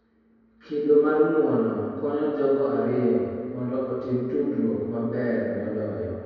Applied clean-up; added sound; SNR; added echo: none; none; none; reverberation time 2.2 s.